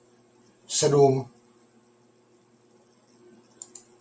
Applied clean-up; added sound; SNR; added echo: none; none; none; none.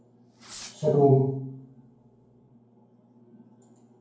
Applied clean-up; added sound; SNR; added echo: none; Fireworks; 19 dB; reverberation time 0.9 s.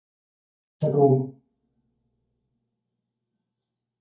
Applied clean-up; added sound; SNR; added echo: neural mask model DeepFilterNet 3.